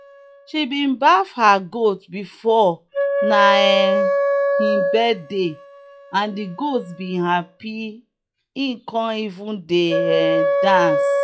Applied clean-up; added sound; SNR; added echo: classical method log-MMSE.